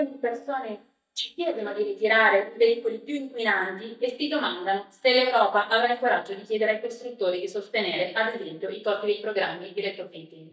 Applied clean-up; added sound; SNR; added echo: neural mask model DeepFilterNet 3.